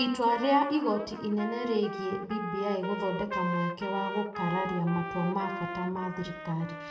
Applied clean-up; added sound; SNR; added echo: none; Trumpet; 8 dB; reverberation time 0.7 s.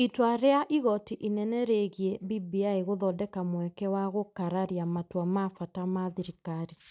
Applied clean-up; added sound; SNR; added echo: none; none; none; none.